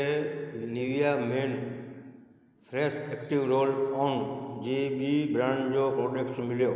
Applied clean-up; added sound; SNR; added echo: neural mask model Resemble Enhance denoiser.